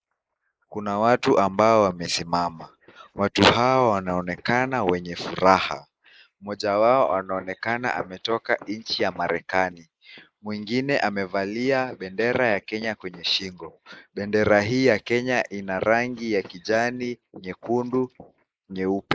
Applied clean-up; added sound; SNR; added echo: neural mask model Resemble Enhance denoiser.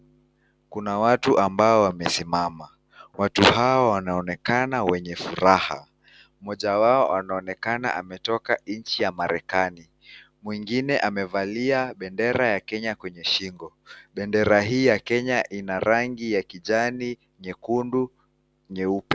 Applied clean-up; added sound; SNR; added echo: none; none; none; none.